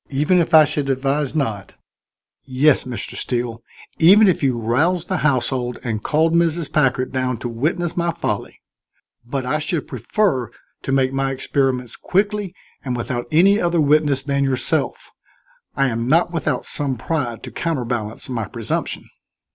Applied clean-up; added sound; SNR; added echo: none; none; none; none.